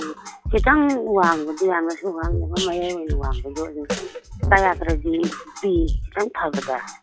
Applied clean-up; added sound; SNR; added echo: classical method log-MMSE.